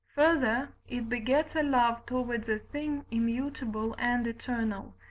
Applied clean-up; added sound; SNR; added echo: none; none; none; none.